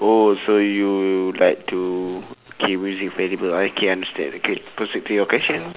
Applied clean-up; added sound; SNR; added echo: none; none; none; none.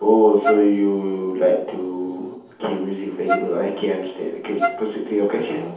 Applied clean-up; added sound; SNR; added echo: none; Wind instrument, woodwind instrument; 5 dB; reverberation time 0.8 s.